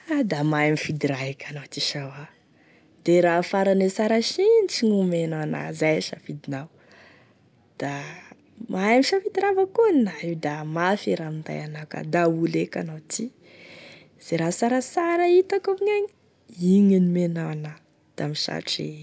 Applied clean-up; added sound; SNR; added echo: none; none; none; none.